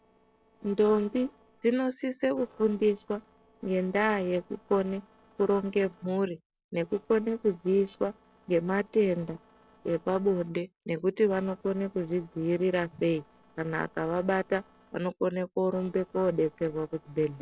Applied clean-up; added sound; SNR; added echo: neural separator model SepFormer DNS4.